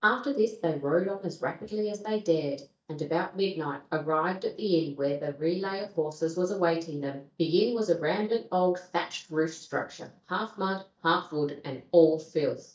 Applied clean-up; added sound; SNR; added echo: neural mask model DeepFilterNet 3.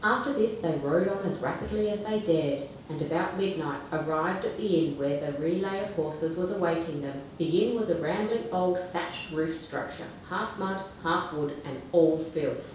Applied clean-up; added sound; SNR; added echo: none; Water; 18 dB; reverberation time 0.6 s.